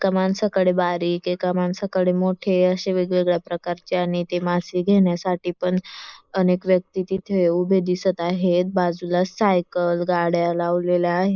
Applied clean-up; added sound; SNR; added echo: neural mask model Resemble Enhance denoiser.